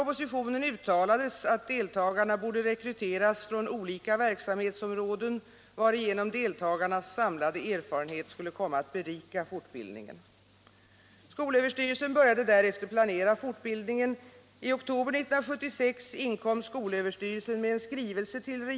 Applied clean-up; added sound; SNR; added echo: none; none; none; none.